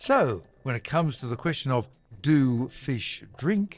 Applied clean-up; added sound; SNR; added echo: neural separator model SepFormer DNS4.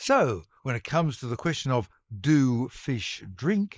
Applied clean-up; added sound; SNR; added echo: neural mask model Resemble Enhance denoiser.